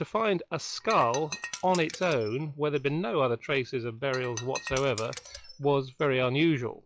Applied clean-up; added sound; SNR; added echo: classical method log-MMSE.